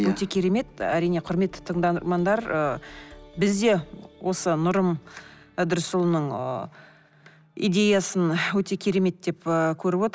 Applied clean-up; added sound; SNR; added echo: none; none; none; none.